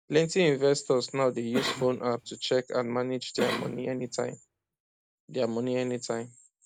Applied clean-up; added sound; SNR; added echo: none; Cough; 9 dB; none.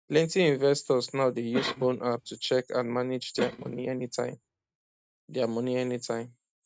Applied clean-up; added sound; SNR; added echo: neural mask model RNNoise.